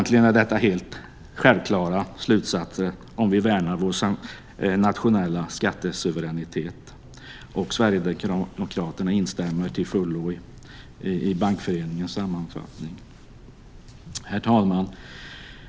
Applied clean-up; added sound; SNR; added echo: none; none; none; none.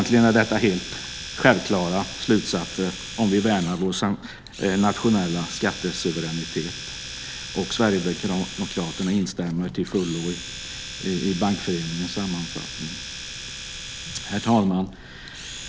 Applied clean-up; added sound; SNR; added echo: none; Domestic sounds, home sounds; 11 dB; none.